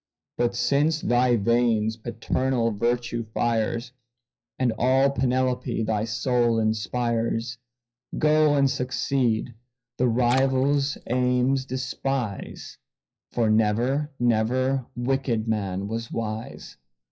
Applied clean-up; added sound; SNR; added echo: classical method WPE with log-MMSE.